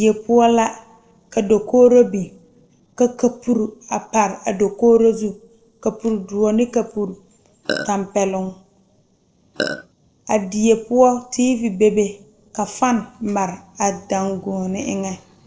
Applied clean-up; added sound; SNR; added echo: neural separator model SepFormer DNS4.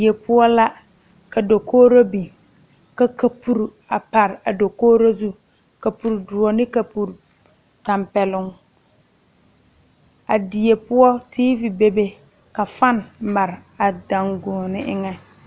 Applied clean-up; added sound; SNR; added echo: none; none; none; none.